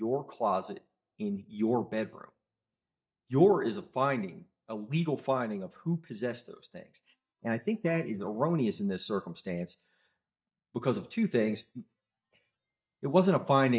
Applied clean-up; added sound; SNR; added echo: neural mask model DeepFilterNet 3.